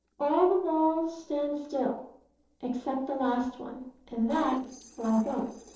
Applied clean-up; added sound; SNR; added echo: neural separator model SepFormer DNS4.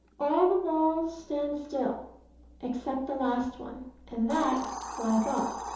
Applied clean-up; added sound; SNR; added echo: none; Hiss; 14 dB; reverberation time 2.8 s.